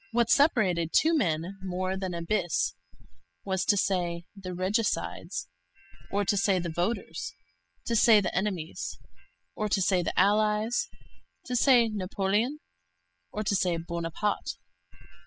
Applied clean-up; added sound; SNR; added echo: classical method spectral subtraction.